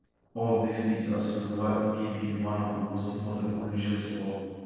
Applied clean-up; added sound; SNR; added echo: neural separator model SepFormer DNS4.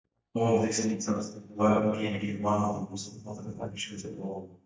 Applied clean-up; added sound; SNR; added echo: neural mask model DeepFilterNet 3.